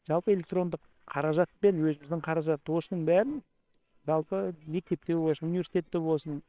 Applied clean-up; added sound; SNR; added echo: neural separator model SepFormer WHAMR!.